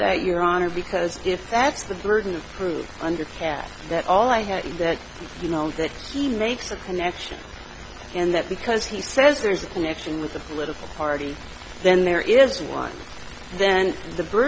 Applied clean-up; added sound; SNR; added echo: none; none; none; none.